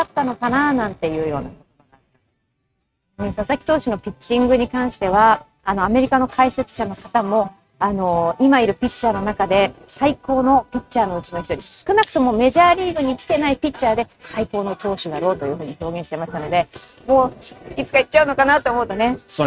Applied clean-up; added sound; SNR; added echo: neural mask model RNNoise.